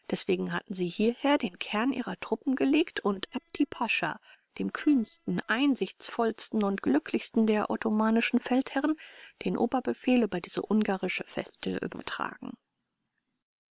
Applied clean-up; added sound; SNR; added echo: neural separator model SepFormer WHAM!.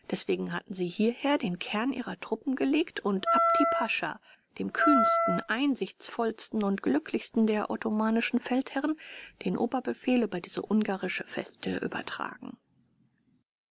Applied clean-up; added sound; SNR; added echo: none; Wind instrument, woodwind instrument; -3 dB; none.